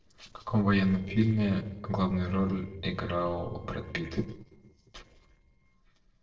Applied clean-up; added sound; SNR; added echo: neural separator model SepFormer DNS4.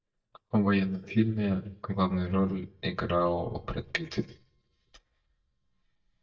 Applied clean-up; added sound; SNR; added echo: neural mask model DeepFilterNet 3.